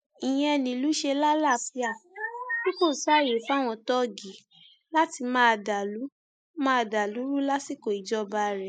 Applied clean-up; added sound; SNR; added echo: neural mask model Resemble Enhance denoiser.